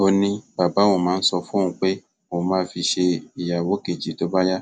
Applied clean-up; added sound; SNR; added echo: none; none; none; none.